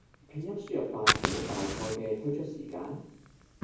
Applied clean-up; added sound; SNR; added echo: none; Fire; -1 dB; reverberation time 1.2 s.